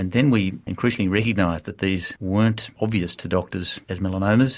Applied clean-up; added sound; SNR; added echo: none; none; none; none.